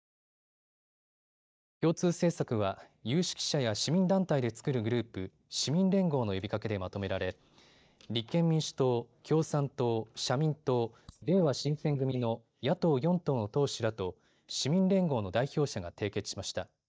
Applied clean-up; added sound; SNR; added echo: neural mask model DeepFilterNet 3.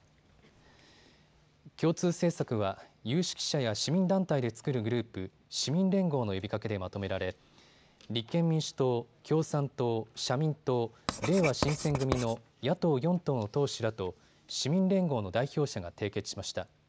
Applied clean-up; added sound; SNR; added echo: none; Writing; 7 dB; none.